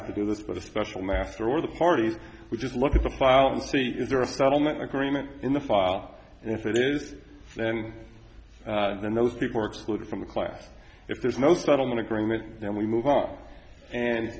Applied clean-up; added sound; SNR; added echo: none; none; none; none.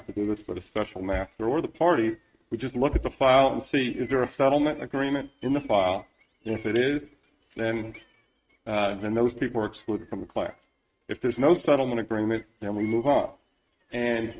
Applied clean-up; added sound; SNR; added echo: neural mask model RNNoise.